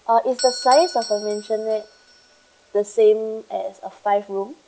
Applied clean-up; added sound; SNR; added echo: none; Doorbell; 15 dB; none.